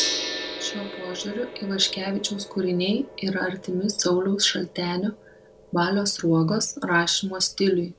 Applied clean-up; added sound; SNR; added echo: none; Gong; 11 dB; none.